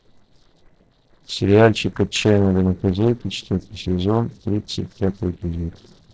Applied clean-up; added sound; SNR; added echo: neural separator model SepFormer DNS4.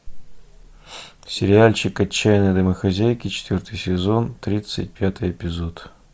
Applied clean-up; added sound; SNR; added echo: none; none; none; none.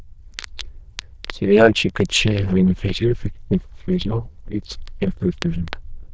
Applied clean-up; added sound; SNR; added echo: neural diffusion model UNIVERSE++.